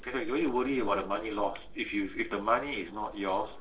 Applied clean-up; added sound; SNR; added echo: neural separator model SepFormer DNS4.